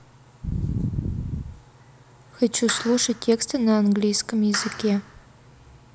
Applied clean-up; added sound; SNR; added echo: none; Clapping; 12 dB; none.